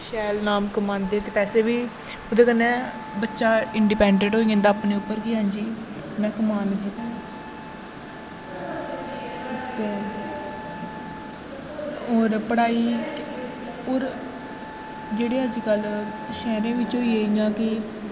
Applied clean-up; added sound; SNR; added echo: none; Wind instrument, woodwind instrument; 17 dB; none.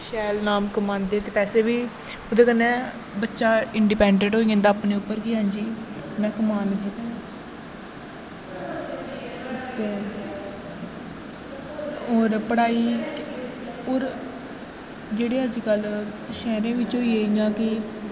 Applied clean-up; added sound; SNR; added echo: none; none; none; none.